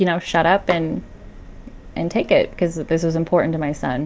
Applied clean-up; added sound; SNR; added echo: none; Subway, metro, underground; 18 dB; none.